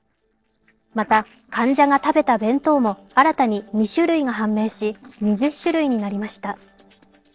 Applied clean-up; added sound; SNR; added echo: neural separator model SepFormer DNS4.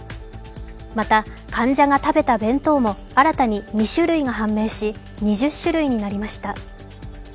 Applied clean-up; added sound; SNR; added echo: none; none; none; none.